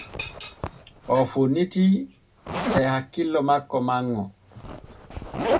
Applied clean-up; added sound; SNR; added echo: none; Zipper (clothing); 7 dB; reverberation time 0.2 s.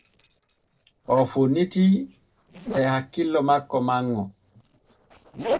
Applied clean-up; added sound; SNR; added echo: neural separator model SepFormer DNS4.